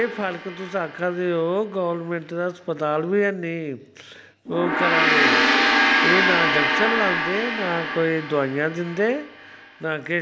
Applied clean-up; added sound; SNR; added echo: none; Gong; -1 dB; none.